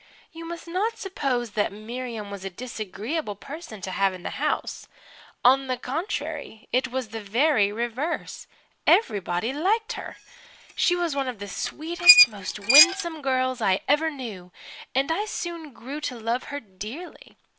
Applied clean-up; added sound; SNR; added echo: none; Squeak; -4 dB; none.